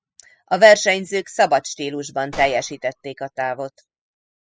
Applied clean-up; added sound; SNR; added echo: classical method spectral subtraction.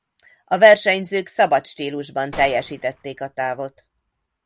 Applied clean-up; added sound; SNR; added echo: none; Gunshot, gunfire; 19 dB; none.